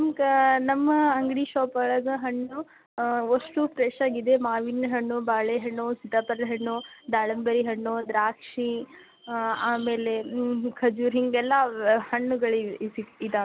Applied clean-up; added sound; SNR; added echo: none; none; none; none.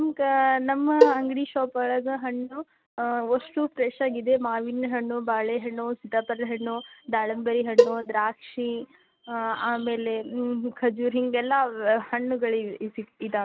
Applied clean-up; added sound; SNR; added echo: neural mask model RNNoise.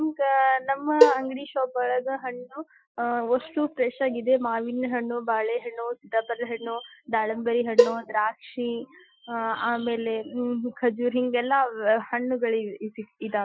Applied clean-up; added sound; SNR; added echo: classical method Wiener filter.